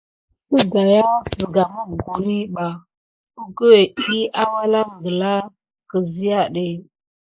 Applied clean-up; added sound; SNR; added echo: neural mask model Resemble Enhance denoiser.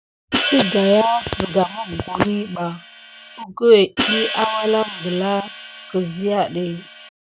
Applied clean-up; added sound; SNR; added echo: none; Hi-hat; 5 dB; none.